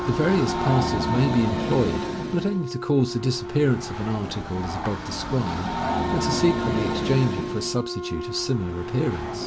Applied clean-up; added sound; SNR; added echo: none; Train + Wind instrument, woodwind instrument; 3 dB; none.